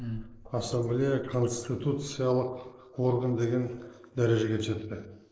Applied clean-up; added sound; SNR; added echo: neural mask model Resemble Enhance denoiser.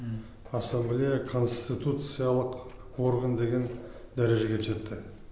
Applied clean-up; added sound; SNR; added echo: none; none; none; none.